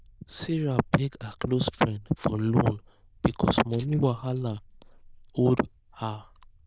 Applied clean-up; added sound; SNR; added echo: neural diffusion model UNIVERSE++.